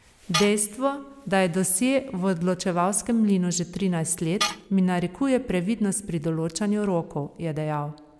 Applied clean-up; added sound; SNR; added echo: none; Tools; 13 dB; none.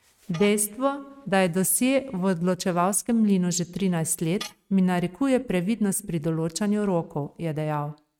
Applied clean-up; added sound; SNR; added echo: neural mask model RNNoise.